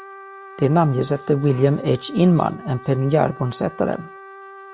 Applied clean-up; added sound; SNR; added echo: none; Trumpet; 19 dB; none.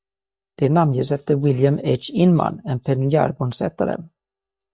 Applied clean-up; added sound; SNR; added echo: neural mask model DeepFilterNet 3.